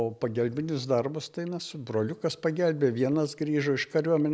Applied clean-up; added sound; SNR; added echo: none; none; none; none.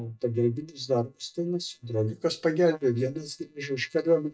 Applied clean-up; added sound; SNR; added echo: neural mask model DeepFilterNet 3.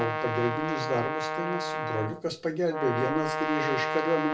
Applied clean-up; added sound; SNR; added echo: none; Brass instrument; 1 dB; reverberation time 0.2 s.